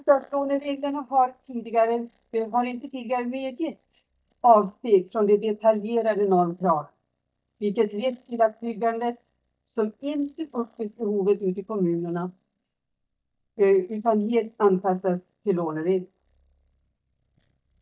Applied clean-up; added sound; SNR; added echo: neural mask model DeepFilterNet 3.